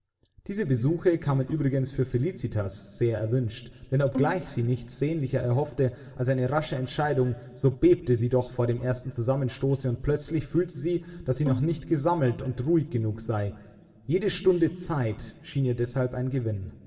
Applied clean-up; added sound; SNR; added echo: none; Bowed string instrument; 11 dB; reverberation time 2.4 s.